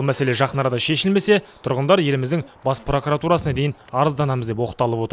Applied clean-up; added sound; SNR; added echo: none; none; none; none.